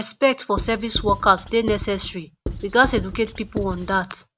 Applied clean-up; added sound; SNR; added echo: none; Writing; 9 dB; none.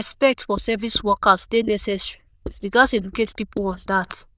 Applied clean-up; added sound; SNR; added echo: neural diffusion model UNIVERSE++.